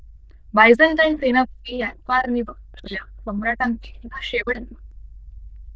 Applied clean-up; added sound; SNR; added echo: neural diffusion model UNIVERSE++.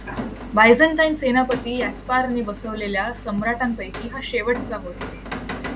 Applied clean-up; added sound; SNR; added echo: none; Rain; 11 dB; none.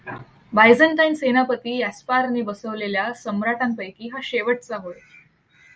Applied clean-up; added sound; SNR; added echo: none; none; none; none.